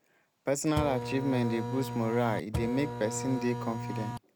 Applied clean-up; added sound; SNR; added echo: none; Printer; 4 dB; none.